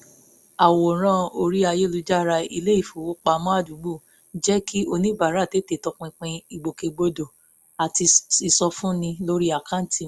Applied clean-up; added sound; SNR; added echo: none; Cricket; 11 dB; none.